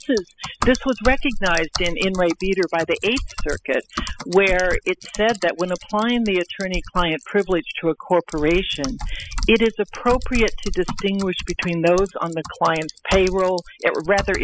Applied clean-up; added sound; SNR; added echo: classical method spectral subtraction.